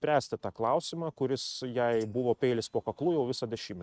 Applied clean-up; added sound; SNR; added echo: neural mask model RNNoise.